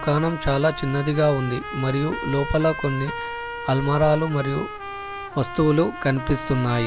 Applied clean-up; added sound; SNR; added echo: none; Trumpet; 10 dB; none.